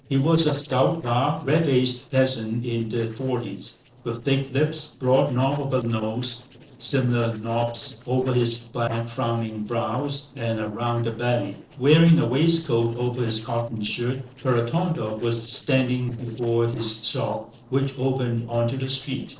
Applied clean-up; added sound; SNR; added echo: neural separator model SepFormer DNS4.